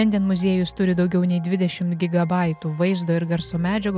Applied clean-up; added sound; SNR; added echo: none; none; none; none.